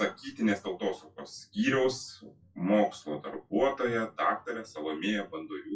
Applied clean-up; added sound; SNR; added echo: classical method WPE with log-MMSE.